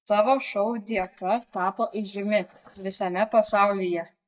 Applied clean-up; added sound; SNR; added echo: neural mask model DeepFilterNet 3.